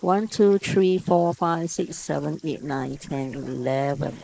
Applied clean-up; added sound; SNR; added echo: neural mask model Resemble Enhance denoiser.